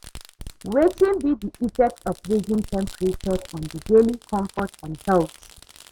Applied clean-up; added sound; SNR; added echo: none; Fireworks; 17 dB; none.